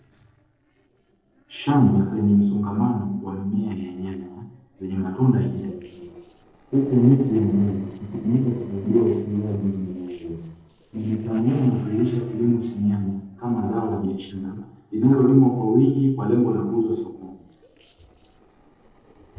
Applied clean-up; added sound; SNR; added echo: neural separator model SepFormer DNS4.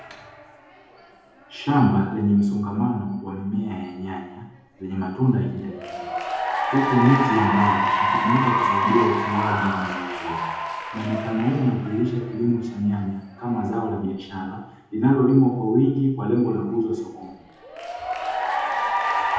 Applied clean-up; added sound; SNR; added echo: none; Applause / Cheering; 4 dB; reverberation time 0.8 s.